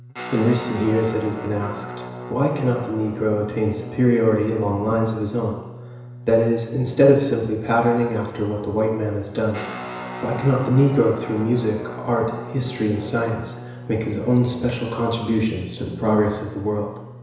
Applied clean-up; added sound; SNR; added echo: none; Guitar; 14 dB; reverberation time 1.0 s.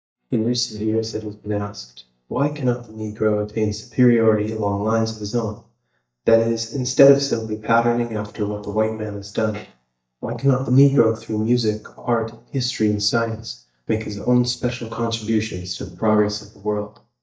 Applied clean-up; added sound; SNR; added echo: neural mask model DeepFilterNet 3.